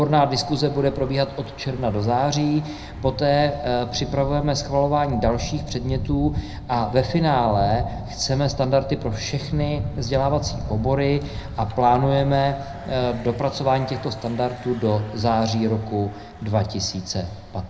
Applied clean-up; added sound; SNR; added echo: none; Thunder / Bicycle; 11 dB; reverberation time 0.4 s.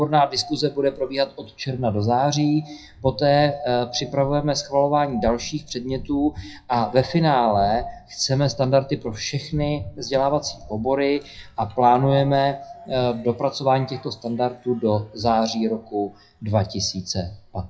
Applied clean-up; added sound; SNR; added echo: classical method WPE with log-MMSE.